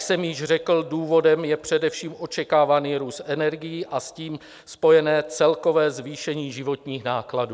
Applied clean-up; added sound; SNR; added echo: none; none; none; none.